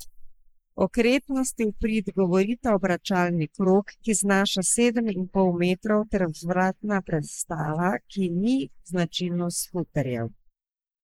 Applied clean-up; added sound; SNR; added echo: neural mask model Resemble Enhance denoiser.